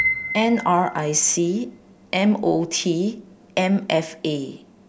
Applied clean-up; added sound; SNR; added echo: none; Piano; 11 dB; none.